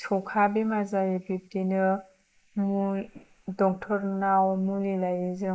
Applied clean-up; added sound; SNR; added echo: neural mask model Resemble Enhance denoiser.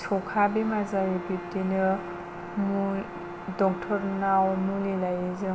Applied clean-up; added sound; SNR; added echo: none; Bowed string instrument + Bowed string instrument; 14 dB; none.